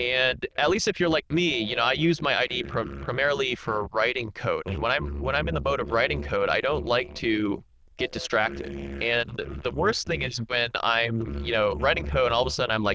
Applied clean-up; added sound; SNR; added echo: neural diffusion model UNIVERSE++.